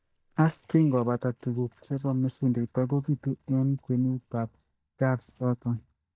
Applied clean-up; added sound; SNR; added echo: neural mask model DeepFilterNet 3.